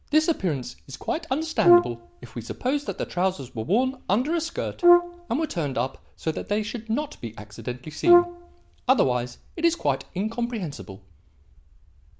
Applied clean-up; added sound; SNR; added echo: none; Brass instrument; -4 dB; none.